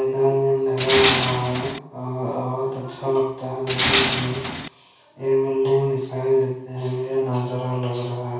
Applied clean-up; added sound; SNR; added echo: none; Tools; 0 dB; reverberation time 0.7 s.